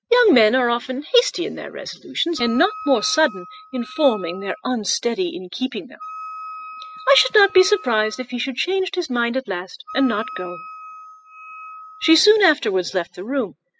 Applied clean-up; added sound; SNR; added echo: classical method spectral subtraction.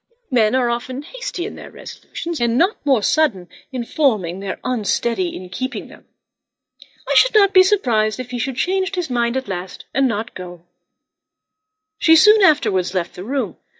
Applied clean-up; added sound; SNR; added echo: neural mask model DeepFilterNet 3.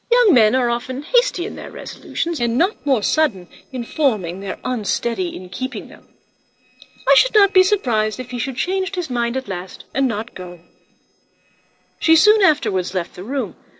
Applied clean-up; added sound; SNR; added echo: neural separator model SepFormer DNS4.